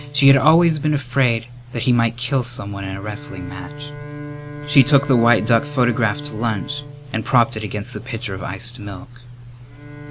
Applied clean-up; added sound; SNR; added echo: none; Bowed string instrument; 16 dB; none.